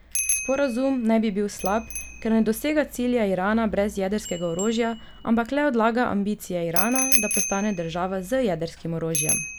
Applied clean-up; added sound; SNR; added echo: none; Bicycle bell; 6 dB; none.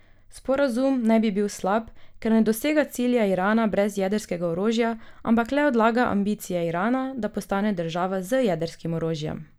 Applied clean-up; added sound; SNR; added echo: none; none; none; none.